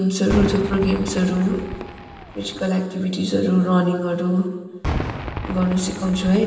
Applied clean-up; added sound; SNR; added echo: none; Cheering / Fireworks; 9 dB; reverberation time 1.3 s.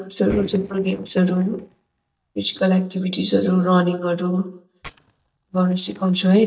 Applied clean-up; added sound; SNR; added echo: neural mask model DeepFilterNet 3.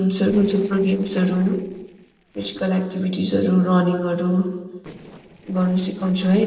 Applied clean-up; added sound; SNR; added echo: neural separator model SepFormer DNS4.